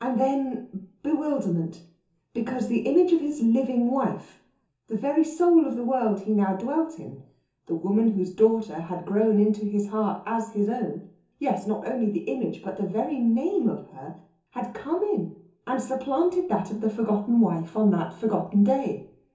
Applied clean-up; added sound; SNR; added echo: none; none; none; reverberation time 0.6 s.